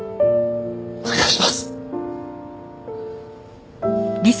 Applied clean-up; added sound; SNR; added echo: none; none; none; none.